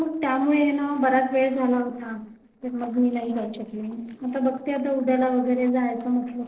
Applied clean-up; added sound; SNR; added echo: neural separator model SepFormer DNS4.